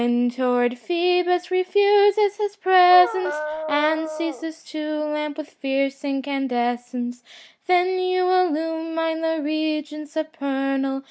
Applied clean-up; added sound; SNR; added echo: none; Dog; 7 dB; none.